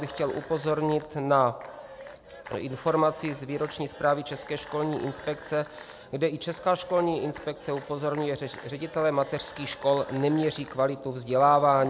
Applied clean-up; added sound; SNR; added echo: none; Applause / Cheering / Clapping; 18 dB; none.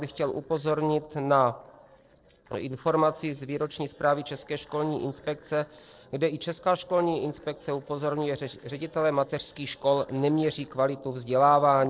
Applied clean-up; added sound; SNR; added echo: neural separator model SepFormer DNS4.